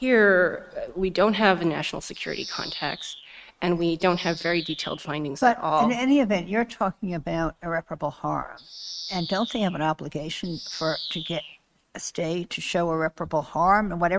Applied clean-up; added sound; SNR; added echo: neural mask model RNNoise.